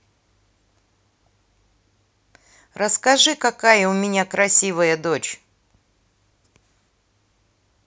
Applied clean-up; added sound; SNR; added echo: none; none; none; none.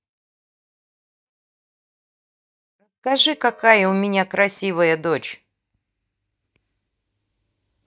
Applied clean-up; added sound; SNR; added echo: neural mask model DeepFilterNet 3.